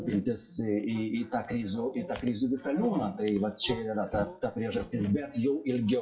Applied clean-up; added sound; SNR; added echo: classical method WPE with log-MMSE.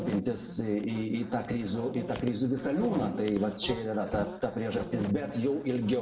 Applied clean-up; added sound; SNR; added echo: none; Insect; 10 dB; reverberation time 0.6 s.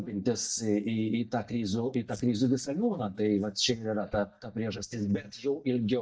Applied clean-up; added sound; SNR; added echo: neural mask model DeepFilterNet 3.